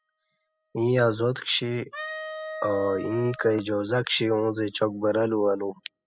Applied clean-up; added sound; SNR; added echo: classical method spectral subtraction.